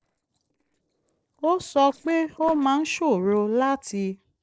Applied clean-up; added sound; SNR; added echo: neural separator model SepFormer DNS4.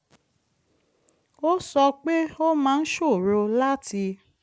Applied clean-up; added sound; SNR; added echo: none; none; none; none.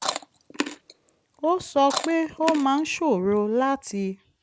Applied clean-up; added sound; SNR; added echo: none; Chewing, mastication; 9 dB; none.